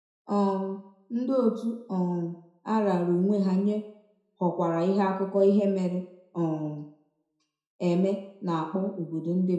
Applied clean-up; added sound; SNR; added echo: none; none; none; reverberation time 0.6 s.